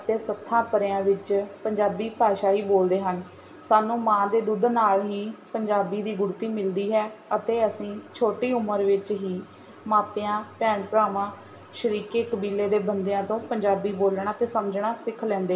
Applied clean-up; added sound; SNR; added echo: none; none; none; reverberation time 0.6 s.